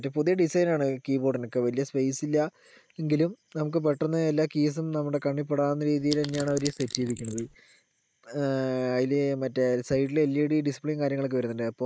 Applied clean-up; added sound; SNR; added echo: neural mask model Resemble Enhance denoiser.